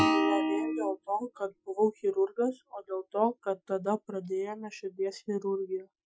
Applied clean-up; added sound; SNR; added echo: classical method Wiener filter.